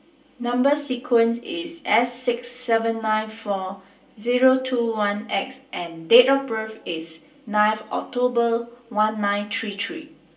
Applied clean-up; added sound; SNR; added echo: none; none; none; reverberation time 0.3 s.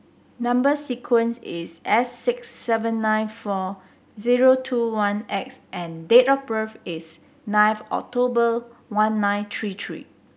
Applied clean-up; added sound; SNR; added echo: none; none; none; none.